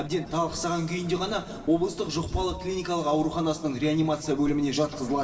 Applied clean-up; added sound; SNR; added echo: none; Walk, footsteps; 17 dB; reverberation time 2.1 s.